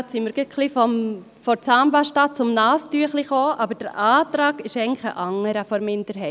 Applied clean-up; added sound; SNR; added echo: none; none; none; none.